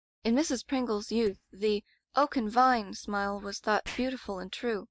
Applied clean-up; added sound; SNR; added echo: neural mask model DeepFilterNet 3.